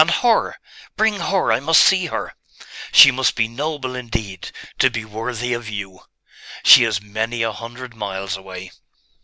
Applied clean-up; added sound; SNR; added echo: none; none; none; none.